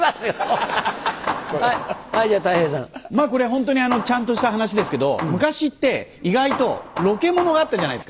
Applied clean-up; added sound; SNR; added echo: none; Hammer; 10 dB; none.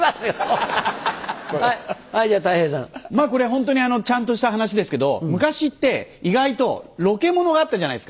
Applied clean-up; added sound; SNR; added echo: none; none; none; none.